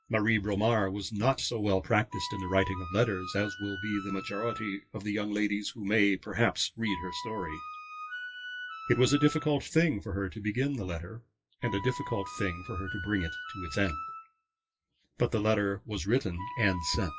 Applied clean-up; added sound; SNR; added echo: classical method WPE with log-MMSE.